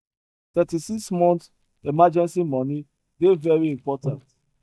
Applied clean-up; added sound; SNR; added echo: neural mask model DeepFilterNet 3.